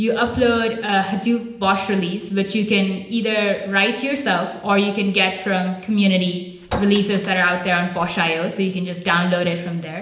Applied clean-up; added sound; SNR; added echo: none; Chink, clink; 12 dB; reverberation time 0.8 s.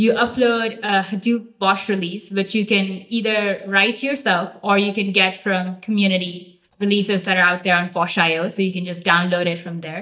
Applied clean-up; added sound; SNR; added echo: neural mask model DeepFilterNet 3.